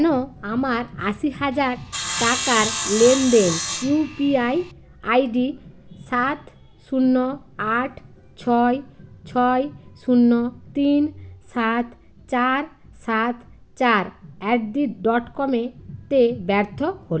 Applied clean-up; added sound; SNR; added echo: none; Sawing; 5 dB; none.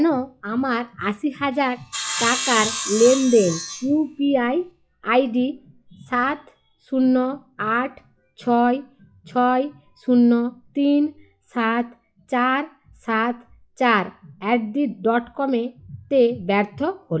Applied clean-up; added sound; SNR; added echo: classical method log-MMSE.